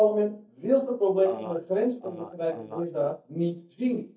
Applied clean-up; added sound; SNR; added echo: neural mask model DeepFilterNet 3.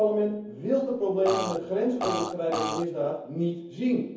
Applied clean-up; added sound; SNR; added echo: none; Burping, eructation; 3 dB; reverberation time 0.7 s.